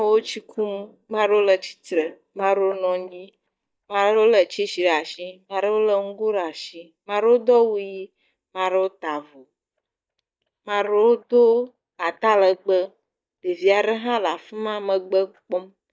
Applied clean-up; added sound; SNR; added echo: neural mask model DeepFilterNet 3.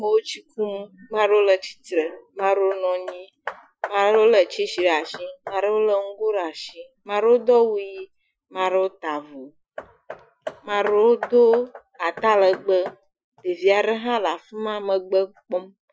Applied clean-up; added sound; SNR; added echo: classical method Wiener filter.